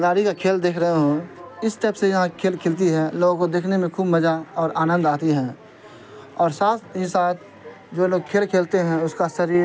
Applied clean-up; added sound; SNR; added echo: none; none; none; none.